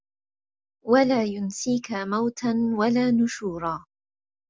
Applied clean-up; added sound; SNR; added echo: none; none; none; none.